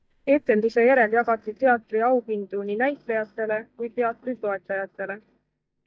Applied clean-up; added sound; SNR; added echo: neural mask model DeepFilterNet 3.